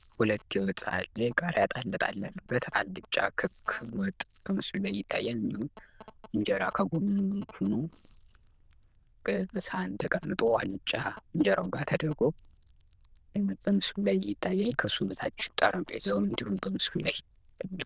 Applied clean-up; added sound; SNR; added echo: neural diffusion model UNIVERSE++.